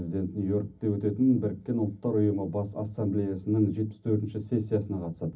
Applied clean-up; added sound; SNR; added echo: none; none; none; reverberation time 0.4 s.